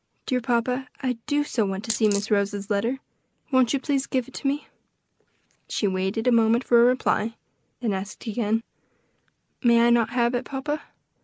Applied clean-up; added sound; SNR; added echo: neural mask model Resemble Enhance denoiser.